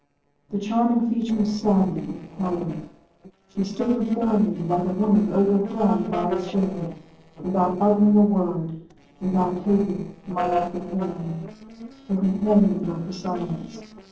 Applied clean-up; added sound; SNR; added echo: neural separator model SepFormer DNS4.